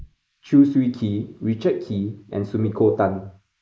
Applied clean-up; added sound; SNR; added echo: neural mask model Resemble Enhance denoiser.